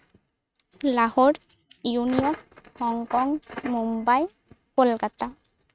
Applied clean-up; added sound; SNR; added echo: neural mask model RNNoise.